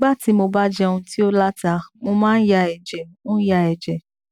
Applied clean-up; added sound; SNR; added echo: none; none; none; none.